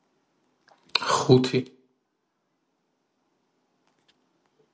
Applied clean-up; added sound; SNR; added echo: none; none; none; none.